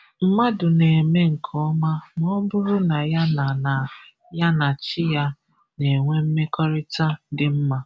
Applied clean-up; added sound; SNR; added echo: none; none; none; none.